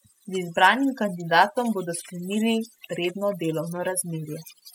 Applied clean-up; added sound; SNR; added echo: classical method spectral subtraction.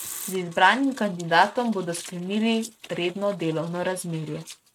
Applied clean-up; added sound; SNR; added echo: neural mask model RNNoise.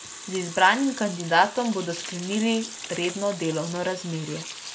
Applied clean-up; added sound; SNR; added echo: none; Sink (filling or washing) / Water tap, faucet; 8 dB; none.